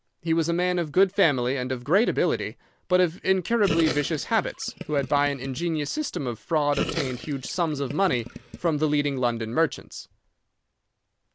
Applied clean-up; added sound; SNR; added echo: none; Gurgling; 10 dB; none.